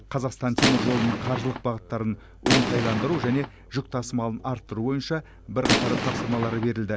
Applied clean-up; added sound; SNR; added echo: none; Gunshot, gunfire; 0 dB; none.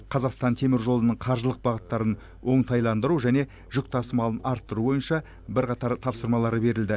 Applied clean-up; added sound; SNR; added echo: none; none; none; none.